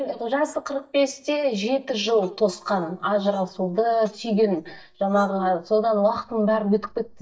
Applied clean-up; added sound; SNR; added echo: neural mask model DeepFilterNet 3.